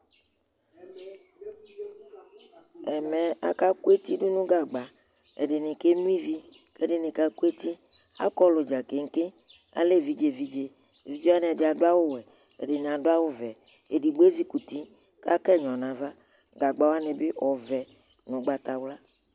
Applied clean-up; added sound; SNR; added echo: none; none; none; none.